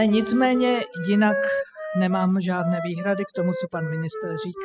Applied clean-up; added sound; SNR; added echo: classical method spectral subtraction.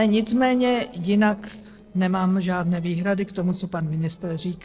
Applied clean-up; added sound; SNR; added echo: neural separator model SepFormer DNS4.